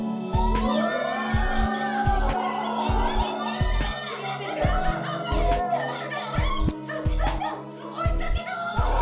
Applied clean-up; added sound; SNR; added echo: none; Scratching (performance technique); 0 dB; reverberation time 0.6 s.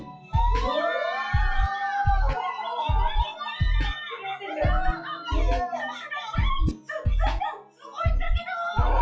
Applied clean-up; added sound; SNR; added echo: classical method WPE with log-MMSE.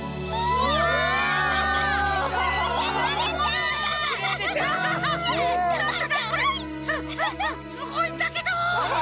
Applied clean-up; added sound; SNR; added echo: none; none; none; none.